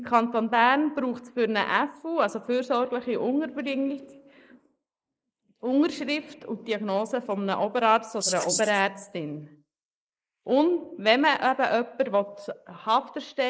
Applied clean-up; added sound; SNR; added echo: neural mask model Resemble Enhance denoiser.